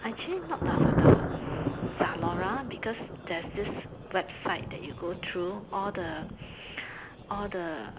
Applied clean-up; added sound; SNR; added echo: none; Thunder; -4 dB; none.